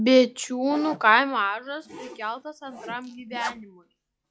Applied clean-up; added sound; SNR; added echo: classical method log-MMSE.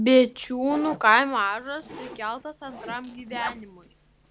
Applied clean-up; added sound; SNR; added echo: none; Zipper (clothing); 16 dB; none.